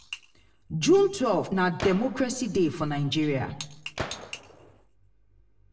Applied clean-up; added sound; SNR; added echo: none; Gunshot, gunfire; 13 dB; reverberation time 0.6 s.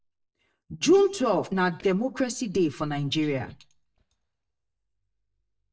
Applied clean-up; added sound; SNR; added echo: neural mask model DeepFilterNet 3.